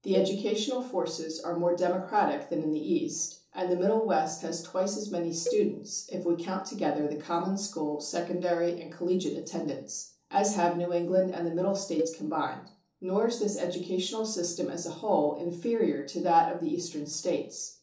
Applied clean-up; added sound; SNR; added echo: neural separator model SepFormer DNS4.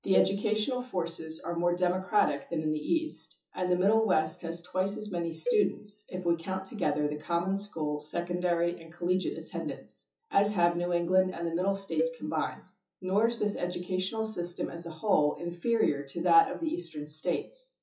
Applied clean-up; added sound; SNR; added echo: classical method WPE with log-MMSE.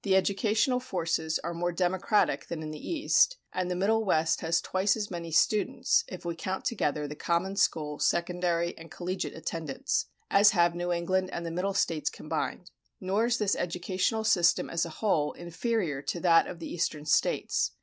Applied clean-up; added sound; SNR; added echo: none; none; none; none.